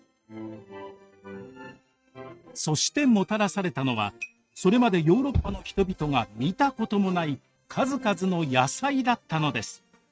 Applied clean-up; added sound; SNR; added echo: neural mask model RNNoise.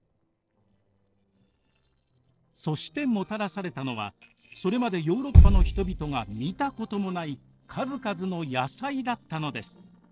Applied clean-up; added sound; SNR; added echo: neural separator model SepFormer DNS4.